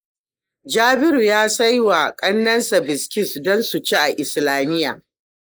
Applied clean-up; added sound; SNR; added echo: neural mask model Resemble Enhance denoiser.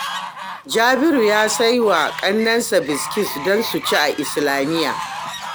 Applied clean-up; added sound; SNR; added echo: none; Fowl; 10 dB; none.